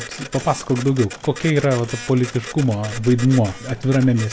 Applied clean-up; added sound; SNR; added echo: none; Printer; 15 dB; none.